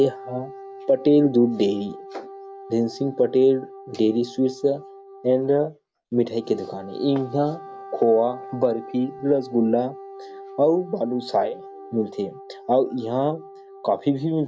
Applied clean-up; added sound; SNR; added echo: none; Wind instrument, woodwind instrument; 17 dB; none.